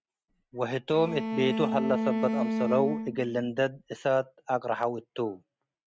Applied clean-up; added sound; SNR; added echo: neural mask model RNNoise.